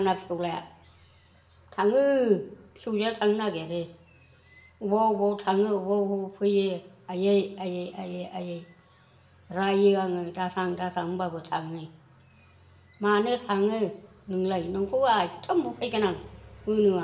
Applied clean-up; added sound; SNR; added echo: none; none; none; reverberation time 0.6 s.